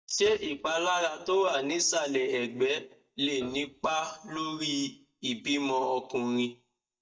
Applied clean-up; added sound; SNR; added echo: neural mask model DeepFilterNet 3.